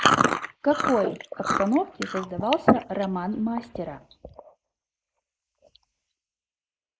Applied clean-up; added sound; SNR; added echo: neural mask model Resemble Enhance denoiser.